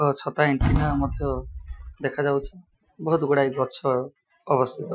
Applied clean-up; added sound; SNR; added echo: classical method Wiener filter.